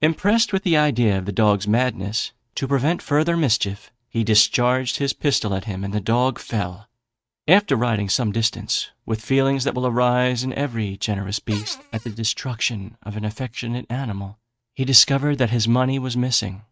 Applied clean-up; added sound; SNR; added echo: neural mask model RNNoise.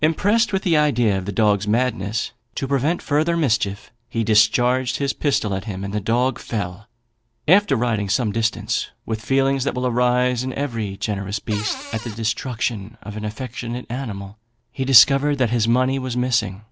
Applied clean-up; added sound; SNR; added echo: none; Cupboard open or close; 12 dB; none.